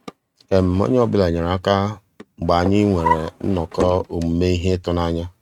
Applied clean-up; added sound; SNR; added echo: neural mask model RNNoise.